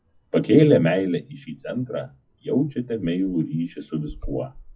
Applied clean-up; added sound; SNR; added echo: classical method WPE with log-MMSE.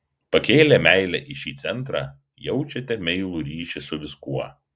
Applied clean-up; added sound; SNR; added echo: none; none; none; none.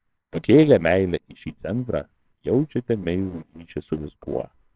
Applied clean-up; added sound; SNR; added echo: neural separator model SepFormer WHAMR!.